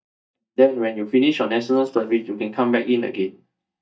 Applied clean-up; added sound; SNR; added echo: neural mask model DeepFilterNet 3.